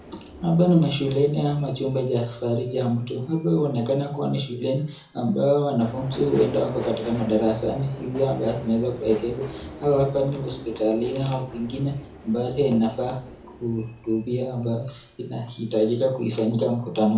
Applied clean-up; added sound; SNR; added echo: none; Subway, metro, underground; 17 dB; reverberation time 0.5 s.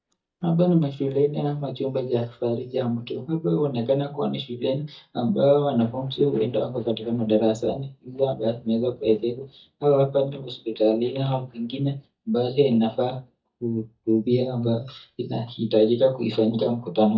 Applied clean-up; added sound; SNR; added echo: neural mask model DeepFilterNet 3.